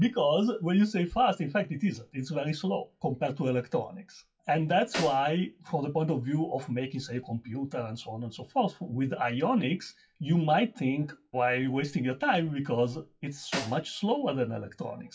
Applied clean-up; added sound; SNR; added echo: classical method WPE with log-MMSE.